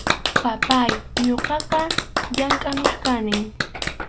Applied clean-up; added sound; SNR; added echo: none; Clapping; 0 dB; none.